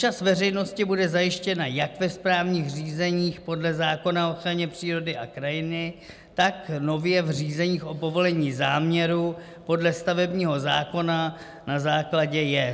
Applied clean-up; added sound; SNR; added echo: none; none; none; none.